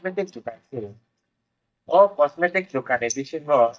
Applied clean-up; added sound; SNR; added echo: neural mask model DeepFilterNet 3.